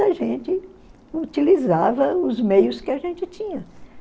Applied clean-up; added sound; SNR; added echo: none; none; none; none.